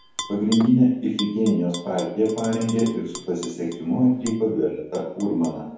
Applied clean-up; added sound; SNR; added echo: none; Tap / Glass; 16 dB; reverberation time 1.9 s.